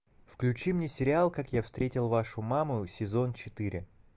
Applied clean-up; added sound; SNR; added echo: none; none; none; none.